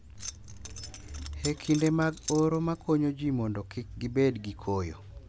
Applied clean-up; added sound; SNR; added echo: none; Keys jangling; 13 dB; none.